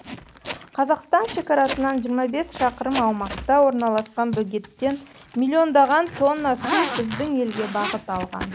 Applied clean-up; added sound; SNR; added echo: none; Zipper (clothing); 11 dB; none.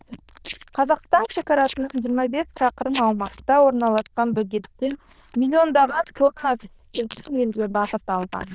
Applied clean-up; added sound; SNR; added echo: neural diffusion model UNIVERSE++.